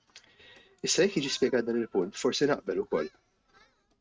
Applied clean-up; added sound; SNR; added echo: neural mask model RNNoise.